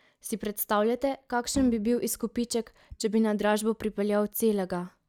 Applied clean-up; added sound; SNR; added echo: neural mask model DeepFilterNet 3.